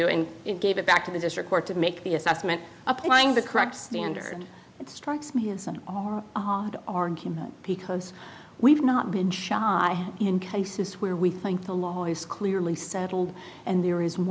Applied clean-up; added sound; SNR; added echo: none; none; none; none.